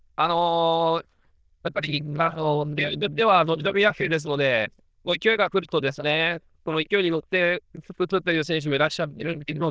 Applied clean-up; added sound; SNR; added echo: neural diffusion model UNIVERSE++.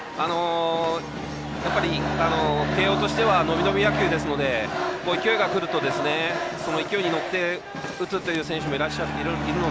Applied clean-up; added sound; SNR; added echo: none; Bowed string instrument; 8 dB; none.